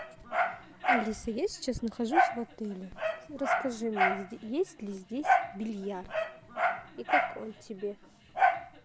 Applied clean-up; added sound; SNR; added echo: none; Dog; -5 dB; none.